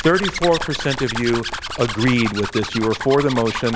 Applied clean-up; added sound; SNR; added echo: none; Zipper (clothing); 8 dB; none.